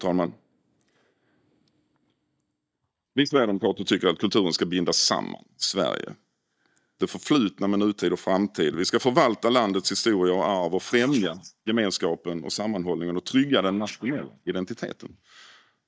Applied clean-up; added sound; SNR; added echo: neural mask model DeepFilterNet 3.